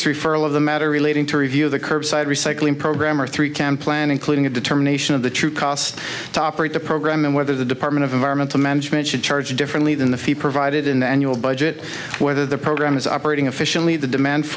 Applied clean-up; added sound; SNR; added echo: none; none; none; none.